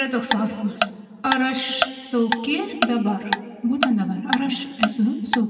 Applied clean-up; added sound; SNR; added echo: none; Tick-tock; 4 dB; reverberation time 1.9 s.